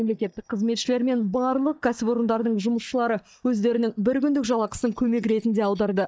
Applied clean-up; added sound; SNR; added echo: neural mask model DeepFilterNet 3.